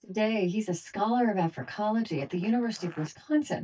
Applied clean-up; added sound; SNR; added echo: neural mask model DeepFilterNet 3.